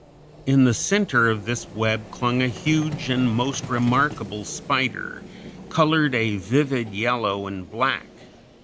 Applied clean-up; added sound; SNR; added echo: none; Vehicle; 16 dB; none.